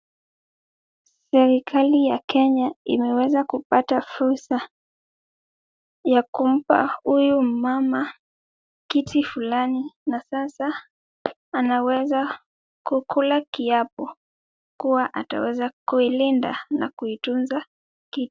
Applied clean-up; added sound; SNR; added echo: none; none; none; none.